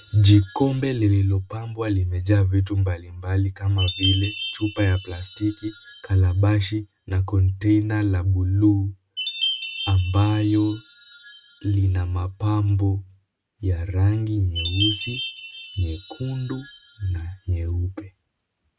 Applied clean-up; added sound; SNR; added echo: none; Chime; 13 dB; none.